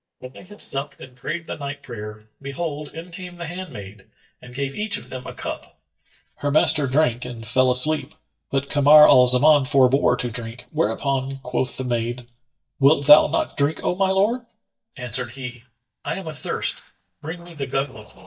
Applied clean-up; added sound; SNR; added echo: neural mask model DeepFilterNet 3.